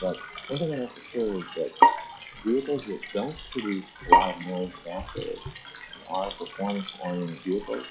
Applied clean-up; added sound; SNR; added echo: classical method log-MMSE.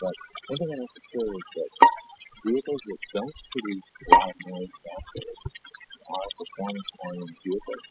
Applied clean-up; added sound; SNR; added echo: classical method spectral subtraction.